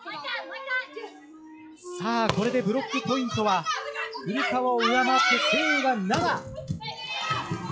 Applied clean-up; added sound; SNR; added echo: classical method log-MMSE.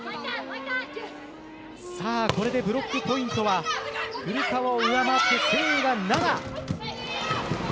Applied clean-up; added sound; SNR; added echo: none; Wind instrument, woodwind instrument; 14 dB; none.